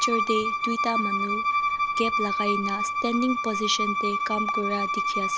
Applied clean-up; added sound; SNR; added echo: none; Bowed string instrument; -3 dB; none.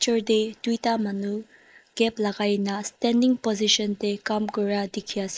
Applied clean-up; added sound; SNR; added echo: neural mask model Resemble Enhance denoiser.